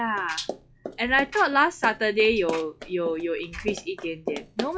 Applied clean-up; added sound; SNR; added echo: classical method log-MMSE.